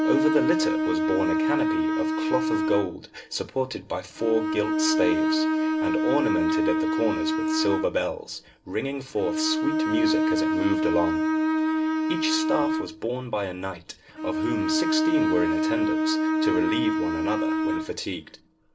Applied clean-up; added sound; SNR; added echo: none; Bowed string instrument; -4 dB; reverberation time 0.2 s.